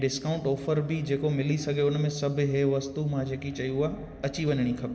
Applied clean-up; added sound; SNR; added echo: none; none; none; reverberation time 1.2 s.